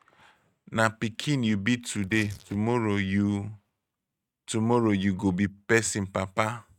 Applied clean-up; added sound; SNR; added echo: neural mask model RNNoise.